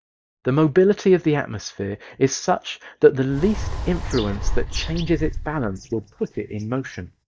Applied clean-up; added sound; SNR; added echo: neural mask model DeepFilterNet 3.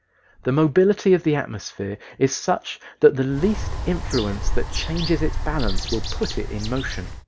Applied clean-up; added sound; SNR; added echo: none; Bird; 2 dB; none.